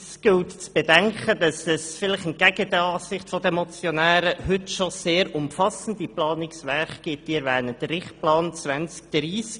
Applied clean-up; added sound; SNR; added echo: none; none; none; none.